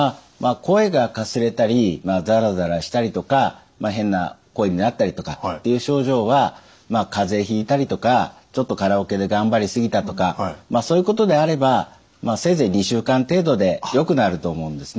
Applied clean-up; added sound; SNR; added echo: none; none; none; none.